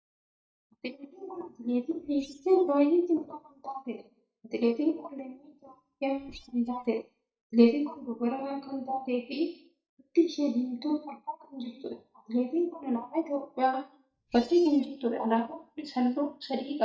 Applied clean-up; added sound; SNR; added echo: neural mask model DeepFilterNet 3.